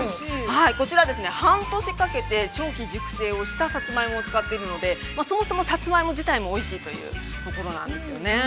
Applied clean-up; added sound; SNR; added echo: none; none; none; none.